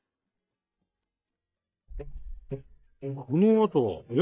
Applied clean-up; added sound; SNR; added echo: neural mask model DeepFilterNet 3.